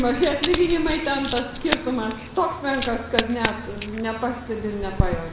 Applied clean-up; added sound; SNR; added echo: none; Coin (dropping); 5 dB; reverberation time 1.0 s.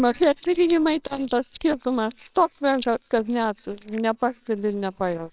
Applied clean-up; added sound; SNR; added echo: neural separator model SepFormer WHAMR!.